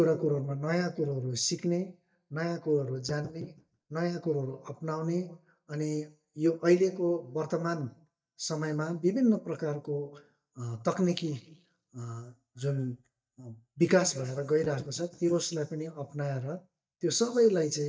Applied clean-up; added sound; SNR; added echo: neural mask model DeepFilterNet 3.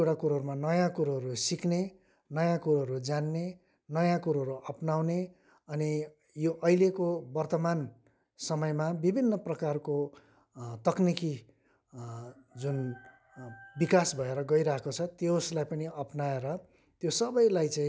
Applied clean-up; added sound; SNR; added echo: none; none; none; none.